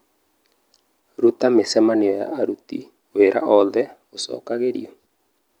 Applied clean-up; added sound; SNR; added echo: none; none; none; none.